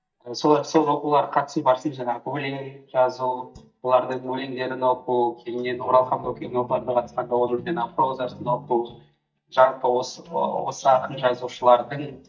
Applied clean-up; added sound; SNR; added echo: neural mask model DeepFilterNet 3.